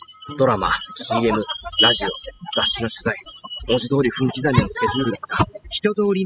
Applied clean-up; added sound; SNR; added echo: classical method spectral subtraction.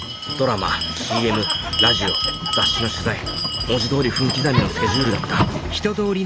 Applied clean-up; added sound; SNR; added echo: none; Bell; 2 dB; none.